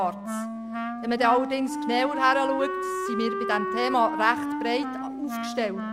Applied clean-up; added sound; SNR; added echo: none; Wind instrument, woodwind instrument; 4 dB; none.